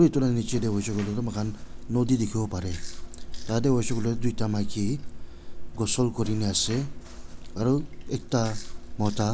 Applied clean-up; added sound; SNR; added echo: none; Chewing, mastication; 5 dB; none.